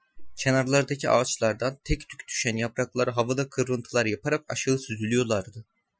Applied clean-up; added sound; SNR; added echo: classical method Wiener filter.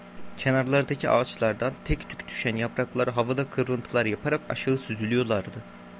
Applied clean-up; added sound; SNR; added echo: none; Engine; 18 dB; none.